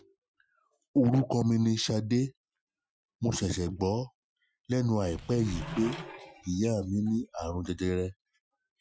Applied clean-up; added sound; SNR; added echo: classical method Wiener filter.